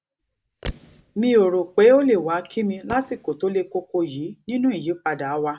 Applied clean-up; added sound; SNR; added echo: none; Fireworks; 19 dB; none.